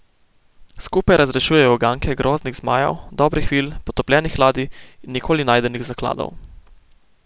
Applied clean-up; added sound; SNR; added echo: none; none; none; none.